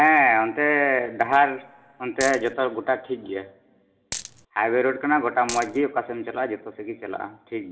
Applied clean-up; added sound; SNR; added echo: none; Coin (dropping); 10 dB; reverberation time 1.3 s.